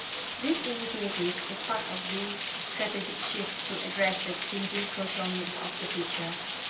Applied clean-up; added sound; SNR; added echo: none; Rain; -5 dB; reverberation time 0.3 s.